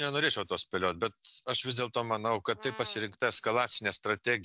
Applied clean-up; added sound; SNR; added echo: none; Brass instrument; 19 dB; none.